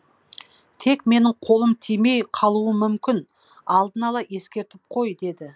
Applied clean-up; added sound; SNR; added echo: none; none; none; none.